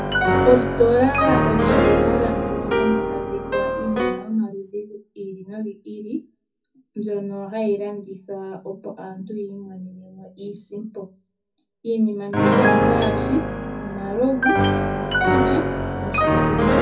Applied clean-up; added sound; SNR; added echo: none; Piano; -3 dB; reverberation time 0.3 s.